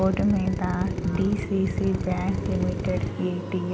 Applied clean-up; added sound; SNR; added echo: none; Drill + Car passing by; 3 dB; none.